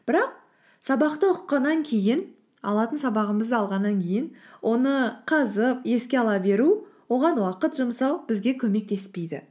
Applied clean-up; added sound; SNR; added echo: none; none; none; none.